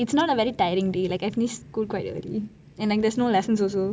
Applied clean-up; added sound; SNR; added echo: none; none; none; none.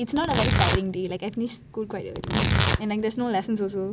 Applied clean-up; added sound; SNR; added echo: none; Tearing; -1 dB; none.